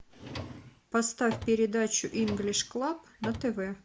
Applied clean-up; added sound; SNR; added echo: none; Drawer open or close; 13 dB; none.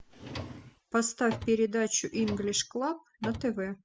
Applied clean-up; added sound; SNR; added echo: classical method spectral subtraction.